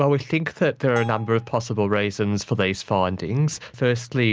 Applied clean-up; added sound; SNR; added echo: none; Bell; 18 dB; none.